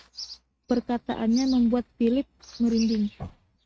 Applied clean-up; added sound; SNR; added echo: neural mask model RNNoise.